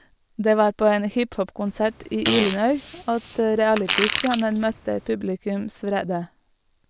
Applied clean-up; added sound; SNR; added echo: none; Fart; 3 dB; none.